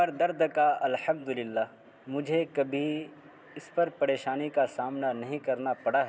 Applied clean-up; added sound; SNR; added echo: none; none; none; none.